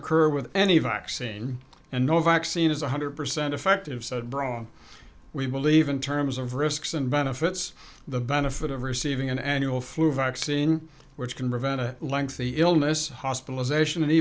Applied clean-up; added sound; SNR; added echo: none; none; none; none.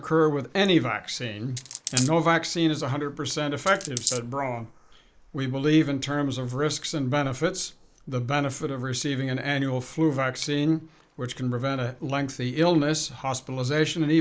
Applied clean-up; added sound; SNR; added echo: neural mask model Resemble Enhance denoiser.